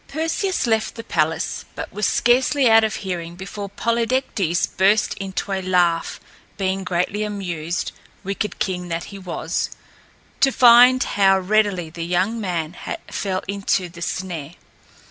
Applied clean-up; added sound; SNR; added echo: none; none; none; none.